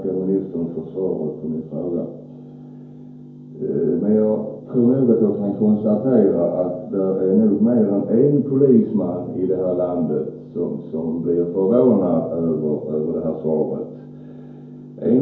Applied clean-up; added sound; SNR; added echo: none; none; none; reverberation time 2.4 s.